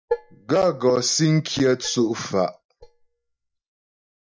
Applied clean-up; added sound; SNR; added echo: neural mask model DeepFilterNet 3.